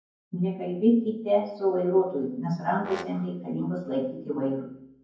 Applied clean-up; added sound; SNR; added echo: none; Brass instrument; 17 dB; reverberation time 0.9 s.